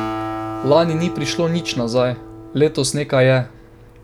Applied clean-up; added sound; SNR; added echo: none; Acoustic guitar; 10 dB; none.